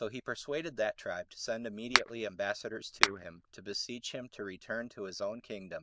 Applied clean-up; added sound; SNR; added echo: neural diffusion model UNIVERSE++.